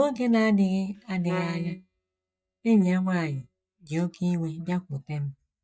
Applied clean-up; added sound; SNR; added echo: neural mask model DeepFilterNet 3.